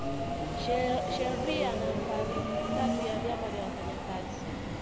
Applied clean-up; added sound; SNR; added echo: none; Subway, metro, underground; -4 dB; none.